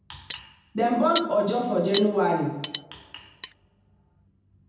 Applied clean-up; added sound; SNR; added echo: none; Cutlery, silverware; 12 dB; reverberation time 0.9 s.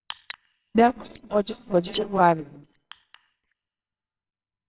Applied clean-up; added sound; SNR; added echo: neural separator model SepFormer WHAMR!.